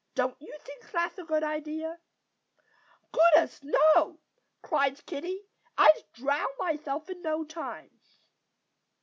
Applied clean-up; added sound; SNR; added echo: none; none; none; none.